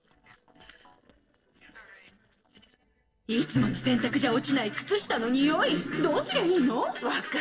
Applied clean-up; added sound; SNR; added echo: neural separator model SepFormer DNS4.